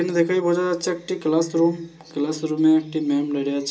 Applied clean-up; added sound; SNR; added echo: none; none; none; reverberation time 0.2 s.